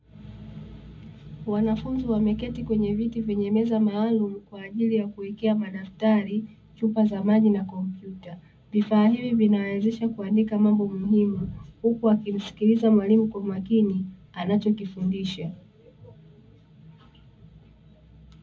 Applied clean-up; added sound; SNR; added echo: none; none; none; reverberation time 0.4 s.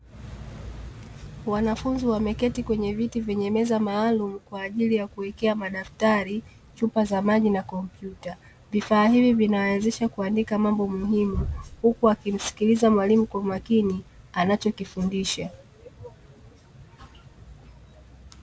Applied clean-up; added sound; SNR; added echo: none; none; none; none.